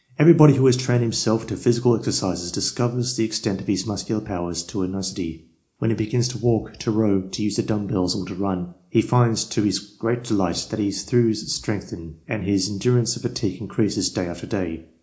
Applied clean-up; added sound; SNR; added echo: none; none; none; reverberation time 0.4 s.